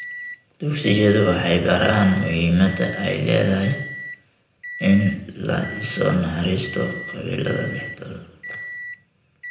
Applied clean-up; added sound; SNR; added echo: none; Microwave oven; 14 dB; reverberation time 0.8 s.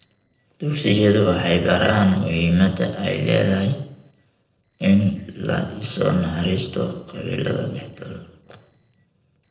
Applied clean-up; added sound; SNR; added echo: neural separator model SepFormer DNS4.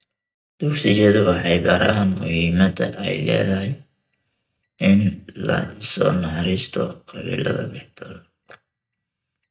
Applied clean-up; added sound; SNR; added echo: neural mask model DeepFilterNet 3.